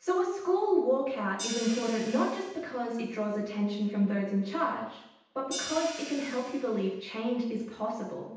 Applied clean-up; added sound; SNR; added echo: none; Hi-hat; 15 dB; reverberation time 0.9 s.